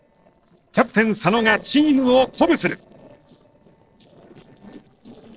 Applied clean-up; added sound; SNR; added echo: neural separator model SepFormer DNS4.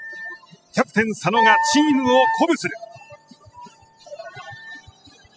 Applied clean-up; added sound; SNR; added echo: classical method spectral subtraction.